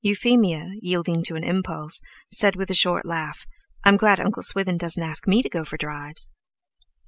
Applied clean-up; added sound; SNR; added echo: none; none; none; none.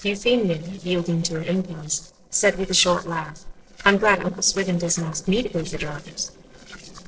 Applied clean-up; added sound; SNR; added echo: neural separator model SepFormer DNS4.